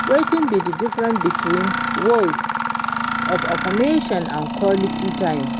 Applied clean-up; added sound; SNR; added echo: none; Mechanisms; 2 dB; none.